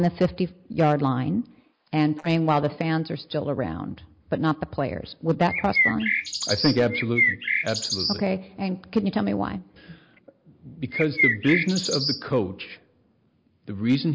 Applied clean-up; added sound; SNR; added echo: neural mask model Resemble Enhance denoiser.